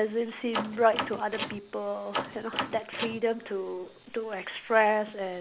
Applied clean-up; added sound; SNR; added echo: none; Door; 7 dB; none.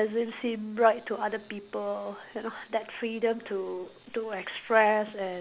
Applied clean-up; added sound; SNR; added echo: none; none; none; none.